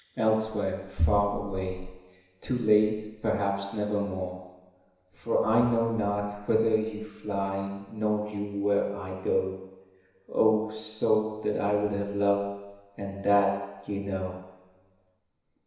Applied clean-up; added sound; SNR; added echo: none; none; none; reverberation time 1.0 s.